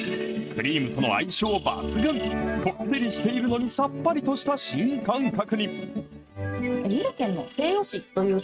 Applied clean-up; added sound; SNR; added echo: neural mask model RNNoise.